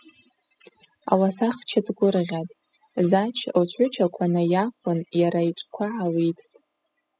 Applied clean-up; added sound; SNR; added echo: classical method spectral subtraction.